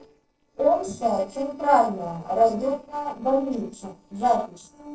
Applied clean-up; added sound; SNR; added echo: neural separator model SepFormer DNS4.